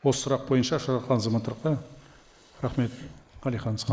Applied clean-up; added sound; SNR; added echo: neural mask model Resemble Enhance denoiser.